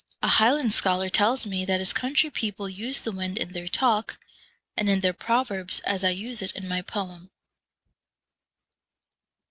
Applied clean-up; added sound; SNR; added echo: none; none; none; none.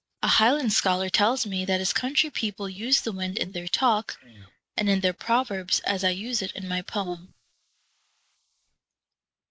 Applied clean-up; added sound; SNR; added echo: neural mask model Resemble Enhance denoiser.